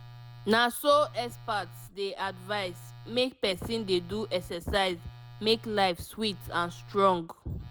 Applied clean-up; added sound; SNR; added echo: none; Telephone; 18 dB; none.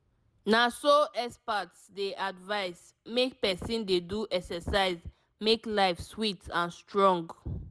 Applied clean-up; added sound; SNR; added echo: none; none; none; none.